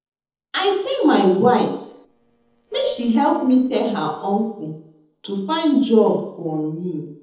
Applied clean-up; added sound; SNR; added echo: neural separator model SepFormer DNS4.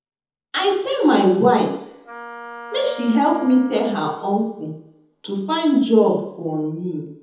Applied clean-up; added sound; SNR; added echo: none; Wind instrument, woodwind instrument; 17 dB; reverberation time 1.0 s.